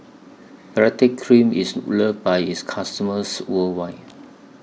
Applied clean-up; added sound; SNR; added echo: none; none; none; none.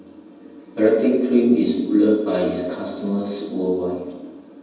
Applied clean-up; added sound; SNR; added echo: none; none; none; reverberation time 1.1 s.